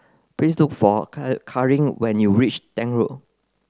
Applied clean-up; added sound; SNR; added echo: none; none; none; none.